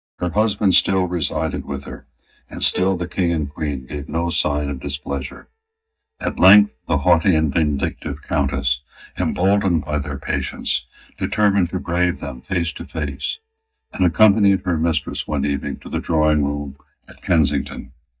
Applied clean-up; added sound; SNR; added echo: neural mask model DeepFilterNet 3.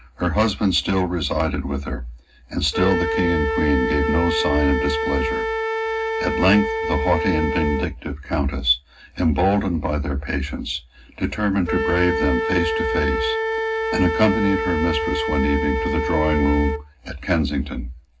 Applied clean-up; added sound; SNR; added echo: none; Wind instrument, woodwind instrument; 3 dB; reverberation time 0.4 s.